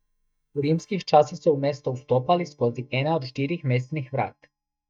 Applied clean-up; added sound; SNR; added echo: neural mask model DeepFilterNet 3.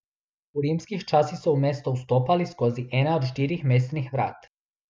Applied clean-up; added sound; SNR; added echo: none; none; none; none.